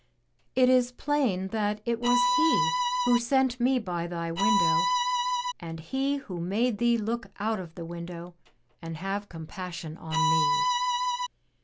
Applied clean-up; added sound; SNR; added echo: none; Bowed string instrument; -3 dB; none.